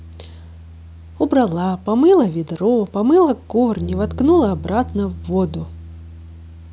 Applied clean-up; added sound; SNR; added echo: none; Bass guitar; 15 dB; none.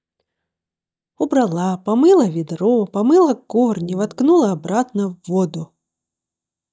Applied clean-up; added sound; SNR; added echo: neural mask model DeepFilterNet 3.